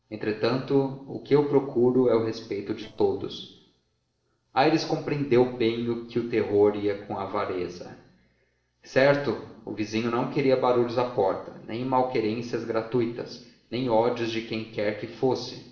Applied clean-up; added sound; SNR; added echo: neural separator model SepFormer DNS4.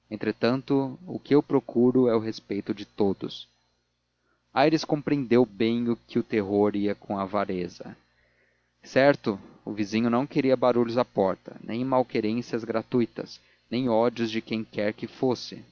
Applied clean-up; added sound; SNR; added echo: none; none; none; none.